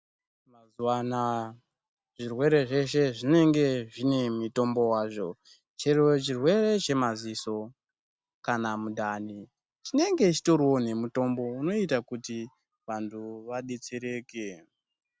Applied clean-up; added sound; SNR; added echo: none; none; none; none.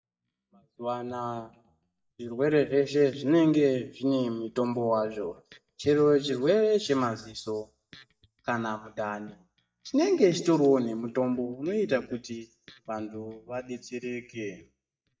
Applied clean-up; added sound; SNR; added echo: neural mask model DeepFilterNet 3.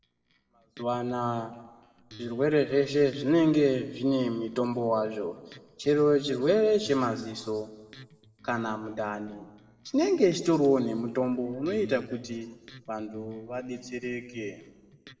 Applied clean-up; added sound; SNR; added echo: neural separator model SepFormer DNS4.